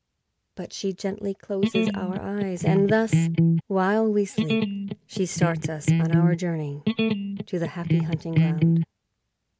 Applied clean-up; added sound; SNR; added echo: none; Electric guitar; -4 dB; none.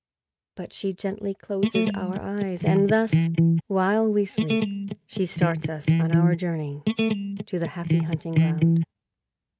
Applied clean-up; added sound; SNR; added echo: neural mask model RNNoise.